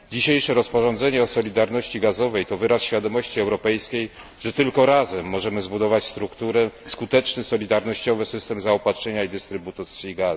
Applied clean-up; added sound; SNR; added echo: none; none; none; none.